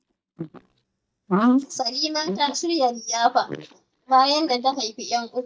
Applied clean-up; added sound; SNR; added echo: neural mask model DeepFilterNet 3.